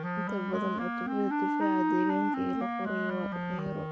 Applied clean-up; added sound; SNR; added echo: none; Wind instrument, woodwind instrument; -5 dB; none.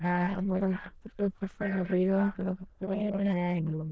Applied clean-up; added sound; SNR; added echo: neural diffusion model UNIVERSE++.